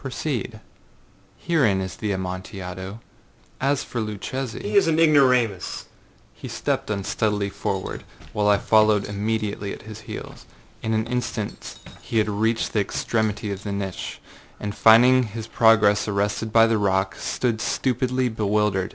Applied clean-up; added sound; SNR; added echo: none; none; none; none.